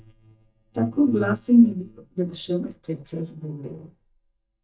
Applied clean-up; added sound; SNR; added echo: neural mask model DeepFilterNet 3.